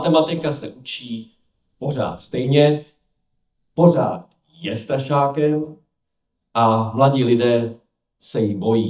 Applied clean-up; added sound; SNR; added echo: neural mask model DeepFilterNet 3.